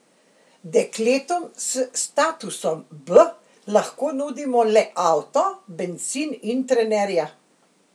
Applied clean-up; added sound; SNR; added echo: none; none; none; none.